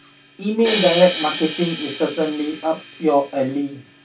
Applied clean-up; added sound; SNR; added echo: none; Crash cymbal; 7 dB; reverberation time 0.2 s.